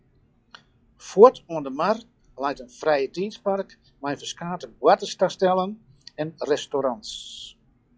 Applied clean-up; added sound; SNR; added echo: classical method log-MMSE.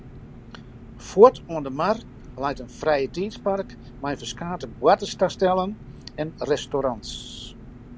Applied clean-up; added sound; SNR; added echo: none; Engine; 17 dB; none.